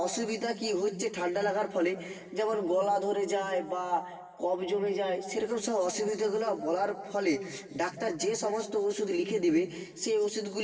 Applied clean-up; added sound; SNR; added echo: none; none; none; reverberation time 1.7 s.